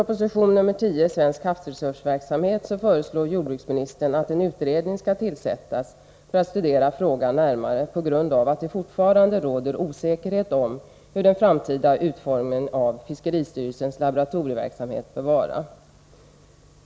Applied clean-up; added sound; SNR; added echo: none; none; none; none.